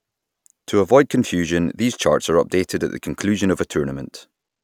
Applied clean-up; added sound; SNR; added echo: none; none; none; none.